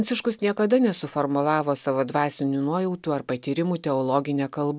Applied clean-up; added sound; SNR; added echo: none; none; none; none.